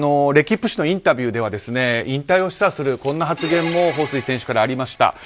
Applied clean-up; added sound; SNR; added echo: none; none; none; none.